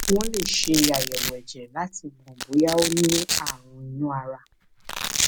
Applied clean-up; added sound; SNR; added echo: none; Domestic sounds, home sounds; 3 dB; none.